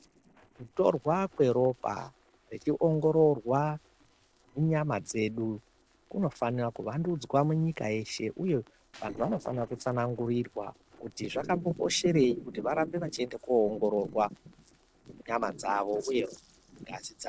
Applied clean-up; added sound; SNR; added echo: neural separator model SepFormer DNS4.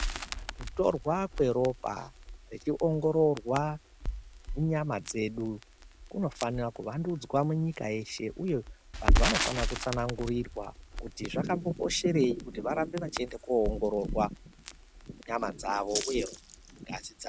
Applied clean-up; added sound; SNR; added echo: none; Crackle + Rattle (instrument); 4 dB; none.